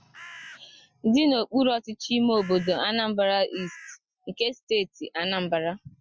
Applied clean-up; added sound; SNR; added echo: classical method Wiener filter.